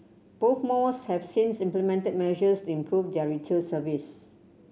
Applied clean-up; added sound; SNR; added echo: none; none; none; none.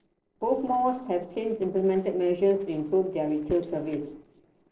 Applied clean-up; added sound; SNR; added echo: neural separator model SepFormer DNS4.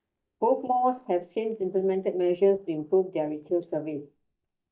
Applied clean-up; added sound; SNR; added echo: neural mask model DeepFilterNet 3.